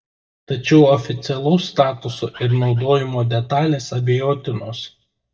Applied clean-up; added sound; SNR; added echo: neural mask model DeepFilterNet 3.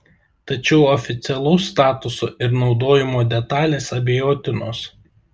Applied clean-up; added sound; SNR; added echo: none; none; none; none.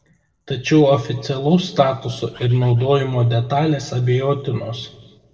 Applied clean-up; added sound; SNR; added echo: neural separator model SepFormer DNS4.